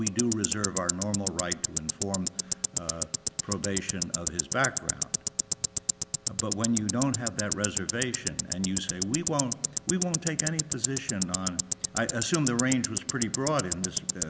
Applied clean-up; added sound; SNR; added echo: none; Tick-tock; 0 dB; none.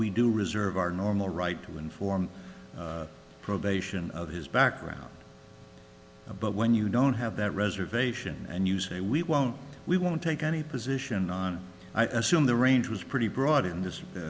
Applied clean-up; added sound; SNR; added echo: none; none; none; none.